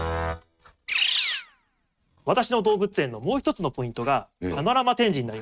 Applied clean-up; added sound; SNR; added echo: neural mask model RNNoise.